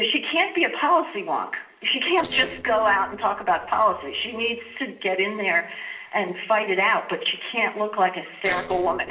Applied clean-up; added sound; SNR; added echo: neural separator model SepFormer DNS4.